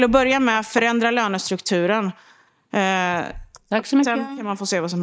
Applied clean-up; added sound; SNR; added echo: neural mask model DeepFilterNet 3.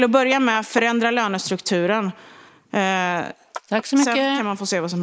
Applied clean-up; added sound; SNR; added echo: neural mask model Resemble Enhance denoiser.